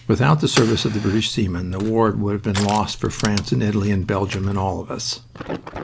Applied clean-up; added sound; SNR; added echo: none; Fire + Crushing; 13 dB; none.